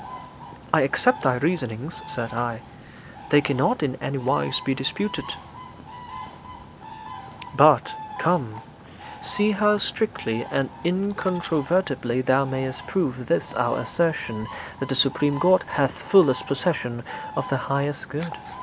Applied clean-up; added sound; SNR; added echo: none; Bird; 15 dB; none.